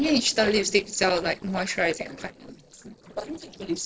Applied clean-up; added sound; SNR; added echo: neural separator model SepFormer DNS4.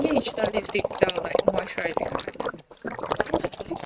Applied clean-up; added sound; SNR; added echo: neural mask model RNNoise.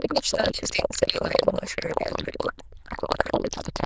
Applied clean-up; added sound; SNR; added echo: neural diffusion model UNIVERSE++.